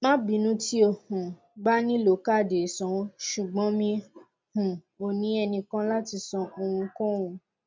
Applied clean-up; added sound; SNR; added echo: none; none; none; none.